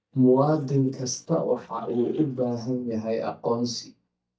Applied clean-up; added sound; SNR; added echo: neural mask model DeepFilterNet 3.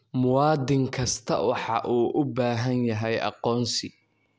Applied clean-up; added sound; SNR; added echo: none; none; none; none.